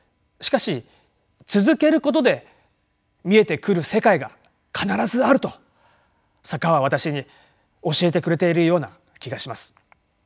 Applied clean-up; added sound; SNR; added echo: none; none; none; none.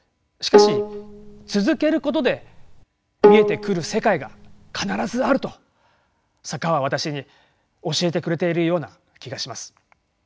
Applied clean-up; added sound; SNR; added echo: none; Bowed string instrument; -3 dB; none.